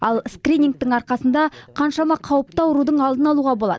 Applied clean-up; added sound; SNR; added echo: none; none; none; none.